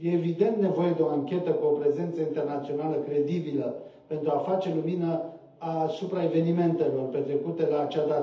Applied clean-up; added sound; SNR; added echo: none; none; none; reverberation time 0.8 s.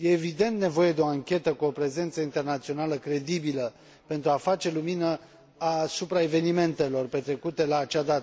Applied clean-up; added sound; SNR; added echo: none; none; none; none.